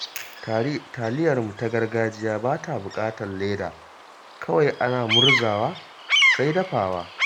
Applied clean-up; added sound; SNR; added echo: none; Bird vocalization, bird call, bird song; 2 dB; none.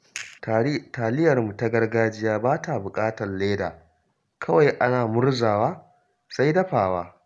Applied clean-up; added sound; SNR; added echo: none; none; none; none.